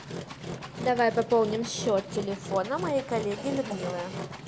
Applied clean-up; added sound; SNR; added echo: none; Engine; 8 dB; none.